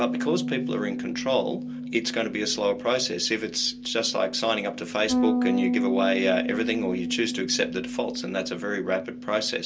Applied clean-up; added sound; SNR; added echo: none; Bass guitar; 3 dB; reverberation time 0.2 s.